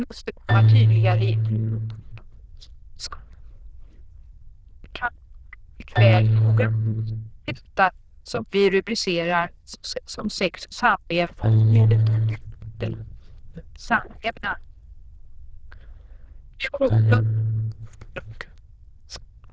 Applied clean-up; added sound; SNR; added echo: neural diffusion model UNIVERSE++.